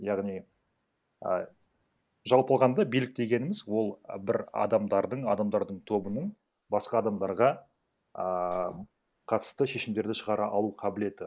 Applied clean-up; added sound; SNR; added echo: neural mask model Resemble Enhance denoiser.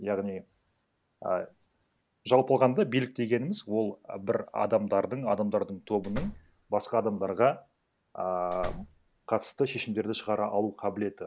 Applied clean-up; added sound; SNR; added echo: none; Slam; 11 dB; none.